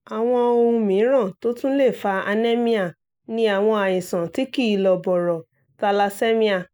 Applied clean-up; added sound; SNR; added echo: neural mask model Resemble Enhance denoiser.